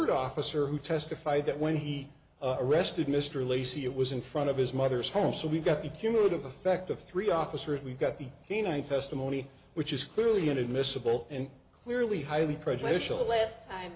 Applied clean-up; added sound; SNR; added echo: none; none; none; none.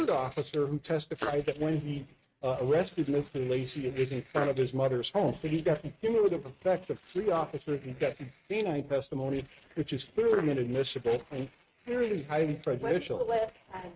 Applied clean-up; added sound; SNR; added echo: neural mask model RNNoise.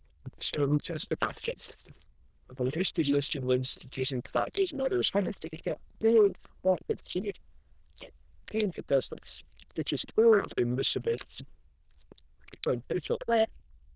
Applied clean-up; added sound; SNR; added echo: neural diffusion model UNIVERSE++.